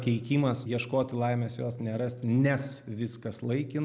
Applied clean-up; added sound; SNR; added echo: none; none; none; none.